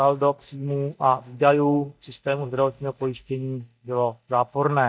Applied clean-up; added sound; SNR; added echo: neural mask model DeepFilterNet 3.